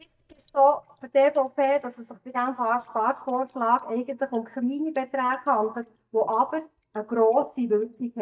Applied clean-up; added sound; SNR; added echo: neural mask model DeepFilterNet 3.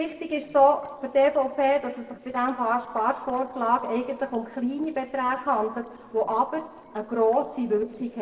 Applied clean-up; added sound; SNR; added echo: neural separator model SepFormer DNS4.